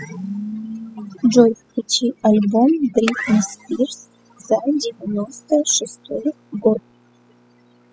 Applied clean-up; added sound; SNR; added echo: classical method spectral subtraction.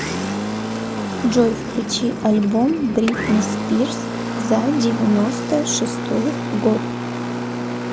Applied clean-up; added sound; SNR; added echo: none; Engine; 3 dB; none.